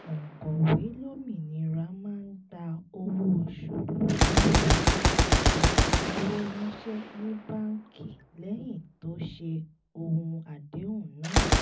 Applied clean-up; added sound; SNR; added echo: none; Gunshot, gunfire; -2 dB; reverberation time 0.4 s.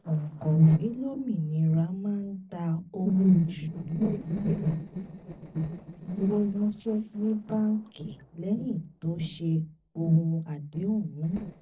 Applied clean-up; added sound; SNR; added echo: neural separator model SepFormer DNS4.